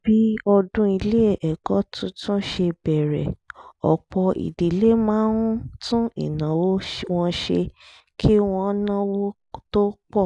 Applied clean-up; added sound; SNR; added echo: none; none; none; none.